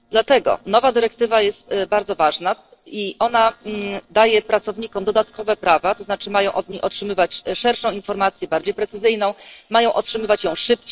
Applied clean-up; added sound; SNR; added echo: neural separator model SepFormer DNS4.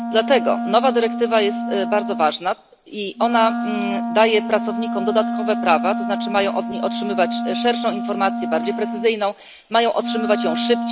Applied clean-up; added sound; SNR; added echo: none; Wind instrument, woodwind instrument; 4 dB; none.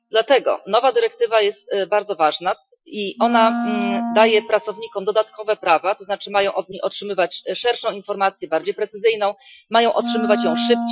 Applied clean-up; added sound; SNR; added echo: classical method Wiener filter.